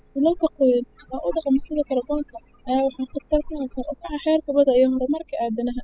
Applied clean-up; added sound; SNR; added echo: classical method spectral subtraction.